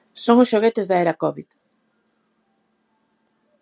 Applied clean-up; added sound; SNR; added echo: none; none; none; none.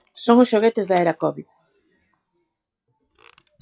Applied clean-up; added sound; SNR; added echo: classical method log-MMSE.